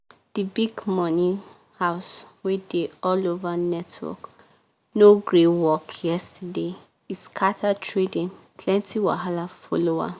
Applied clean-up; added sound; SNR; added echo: none; none; none; none.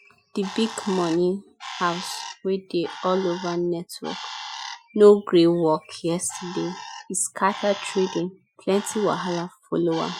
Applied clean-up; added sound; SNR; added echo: classical method Wiener filter.